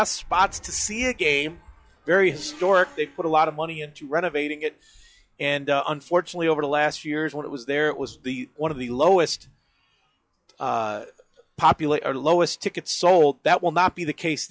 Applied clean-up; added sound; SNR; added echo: classical method log-MMSE.